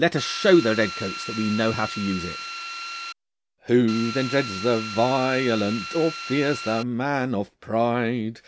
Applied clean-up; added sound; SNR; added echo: none; Drill; 9 dB; none.